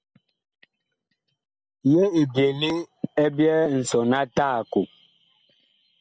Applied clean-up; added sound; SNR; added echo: none; none; none; none.